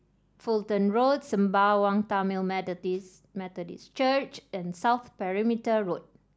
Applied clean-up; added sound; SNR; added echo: none; none; none; none.